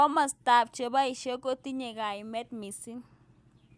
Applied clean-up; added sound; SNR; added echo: none; none; none; none.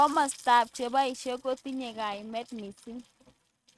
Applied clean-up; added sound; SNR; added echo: neural mask model RNNoise.